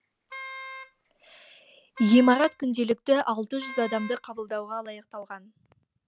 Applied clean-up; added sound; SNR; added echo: none; Wind instrument, woodwind instrument; 15 dB; none.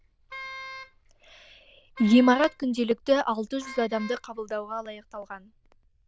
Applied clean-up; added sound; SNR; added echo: neural diffusion model UNIVERSE++.